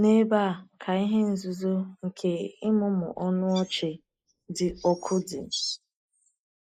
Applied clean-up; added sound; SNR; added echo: neural mask model Resemble Enhance denoiser.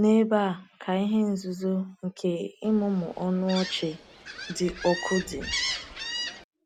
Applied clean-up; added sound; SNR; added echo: none; Gull, seagull; 8 dB; none.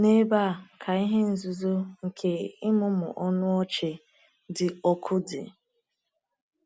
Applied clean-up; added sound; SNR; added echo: none; none; none; none.